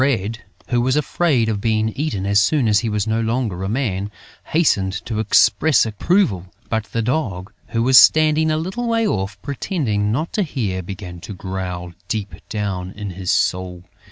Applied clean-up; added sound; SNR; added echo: none; none; none; none.